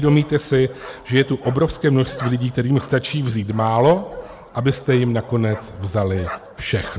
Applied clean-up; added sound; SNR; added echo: none; Bark; 18 dB; none.